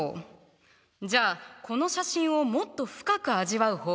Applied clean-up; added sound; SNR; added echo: none; none; none; none.